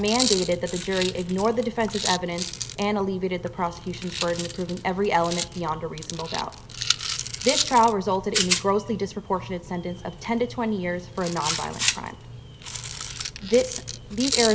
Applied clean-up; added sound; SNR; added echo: none; Rattle; 5 dB; none.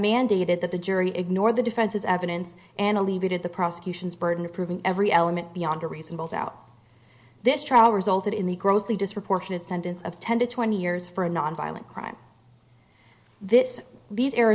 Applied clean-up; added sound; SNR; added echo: none; none; none; none.